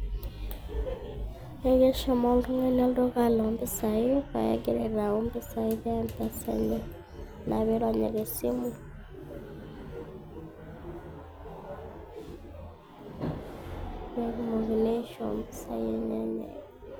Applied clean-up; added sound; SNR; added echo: none; none; none; none.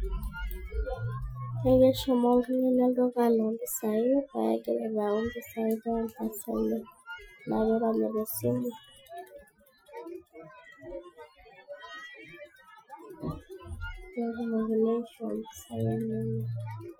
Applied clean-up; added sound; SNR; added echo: classical method Wiener filter.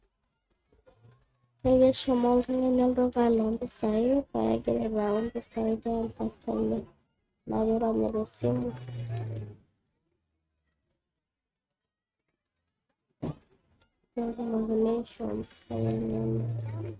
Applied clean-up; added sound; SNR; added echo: neural mask model RNNoise.